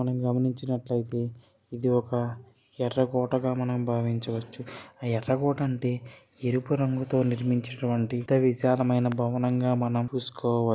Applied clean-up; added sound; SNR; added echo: none; none; none; none.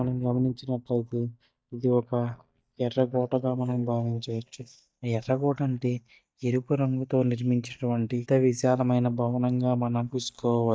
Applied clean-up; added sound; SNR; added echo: neural mask model DeepFilterNet 3.